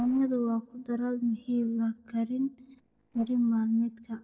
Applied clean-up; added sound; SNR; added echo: neural separator model SepFormer DNS4.